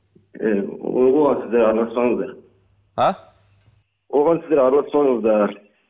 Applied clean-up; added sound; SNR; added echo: none; none; none; none.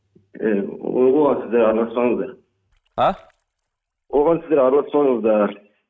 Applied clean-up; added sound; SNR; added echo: neural mask model RNNoise.